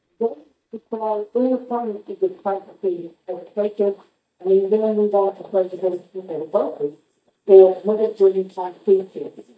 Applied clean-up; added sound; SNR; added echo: neural mask model DeepFilterNet 3.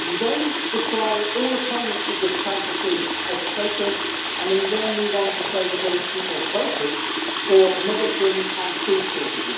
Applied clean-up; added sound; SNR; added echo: none; Water tap, faucet; -2 dB; reverberation time 2.4 s.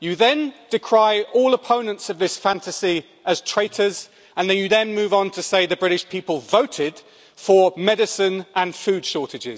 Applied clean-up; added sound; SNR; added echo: none; none; none; none.